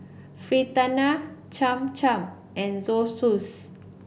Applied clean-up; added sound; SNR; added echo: none; none; none; none.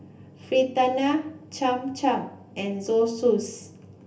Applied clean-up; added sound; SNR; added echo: none; none; none; reverberation time 0.3 s.